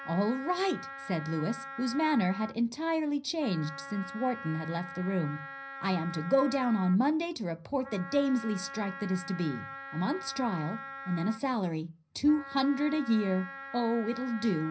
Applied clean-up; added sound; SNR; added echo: none; Wind instrument, woodwind instrument; 13 dB; reverberation time 0.4 s.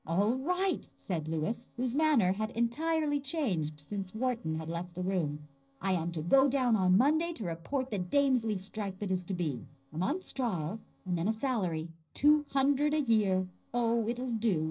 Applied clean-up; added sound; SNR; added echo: neural separator model SepFormer DNS4.